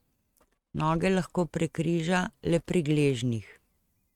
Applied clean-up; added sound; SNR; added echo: neural mask model RNNoise.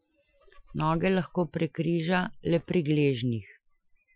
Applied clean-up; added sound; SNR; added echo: classical method Wiener filter.